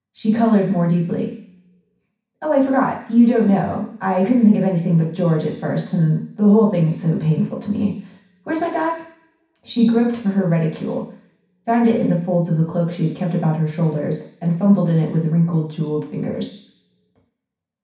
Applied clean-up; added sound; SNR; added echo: none; none; none; reverberation time 0.6 s.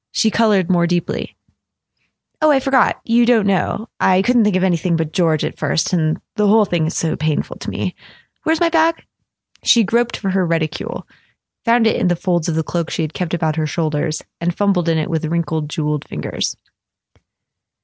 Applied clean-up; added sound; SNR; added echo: none; none; none; none.